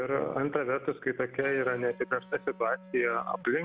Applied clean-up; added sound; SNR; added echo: none; Electric guitar; 18 dB; none.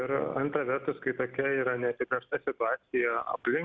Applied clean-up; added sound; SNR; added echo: none; none; none; none.